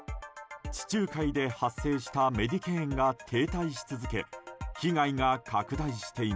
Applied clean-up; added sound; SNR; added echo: none; none; none; none.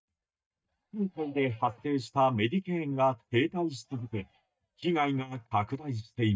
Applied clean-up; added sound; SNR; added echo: neural mask model DeepFilterNet 3.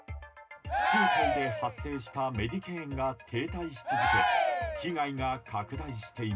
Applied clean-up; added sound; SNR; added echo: none; Cheering; -3 dB; reverberation time 0.2 s.